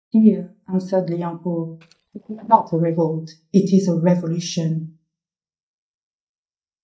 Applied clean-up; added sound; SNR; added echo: neural mask model DeepFilterNet 3.